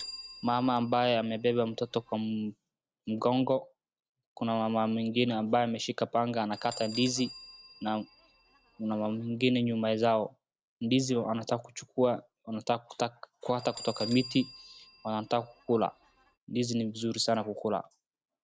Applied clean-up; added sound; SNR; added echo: none; Bell; 20 dB; none.